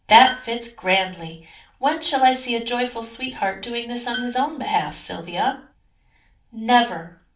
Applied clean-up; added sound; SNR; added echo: none; Tools; 18 dB; reverberation time 0.3 s.